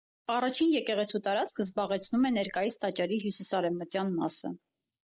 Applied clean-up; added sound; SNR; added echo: neural mask model Resemble Enhance denoiser.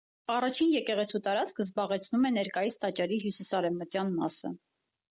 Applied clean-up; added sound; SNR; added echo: none; none; none; none.